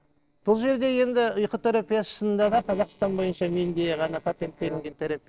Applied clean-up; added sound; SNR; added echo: neural separator model SepFormer DNS4.